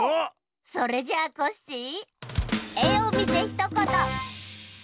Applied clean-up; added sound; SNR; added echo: none; none; none; none.